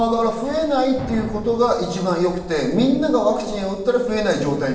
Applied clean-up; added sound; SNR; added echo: none; Explosion; 15 dB; reverberation time 0.9 s.